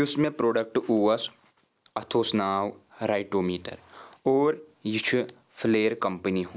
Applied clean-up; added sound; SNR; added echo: none; none; none; none.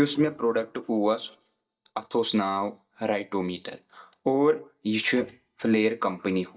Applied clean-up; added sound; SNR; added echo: neural mask model DeepFilterNet 3.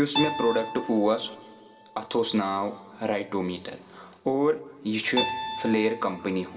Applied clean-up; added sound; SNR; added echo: none; Keyboard (musical); 9 dB; reverberation time 1.4 s.